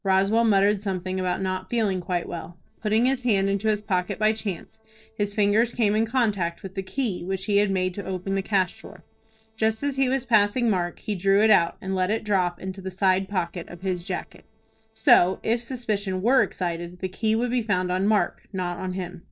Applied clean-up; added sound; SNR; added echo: neural separator model SepFormer DNS4.